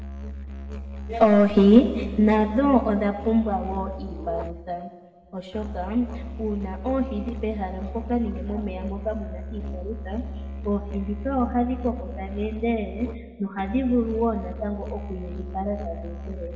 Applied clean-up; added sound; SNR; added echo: none; Musical instrument; 9 dB; reverberation time 1.4 s.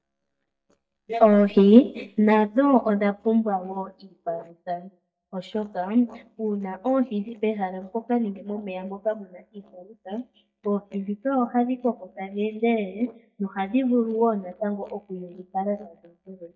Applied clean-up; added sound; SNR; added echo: neural mask model DeepFilterNet 3.